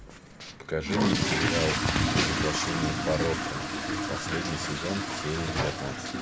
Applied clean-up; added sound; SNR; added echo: none; Fill (with liquid) / Toilet flush; -1 dB; none.